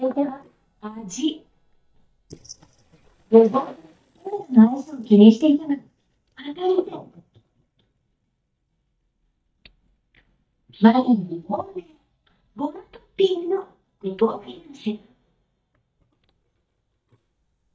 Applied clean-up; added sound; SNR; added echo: neural mask model DeepFilterNet 3.